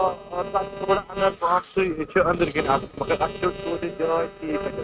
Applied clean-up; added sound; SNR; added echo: neural mask model RNNoise.